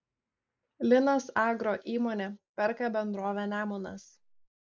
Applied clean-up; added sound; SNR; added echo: neural mask model Resemble Enhance denoiser.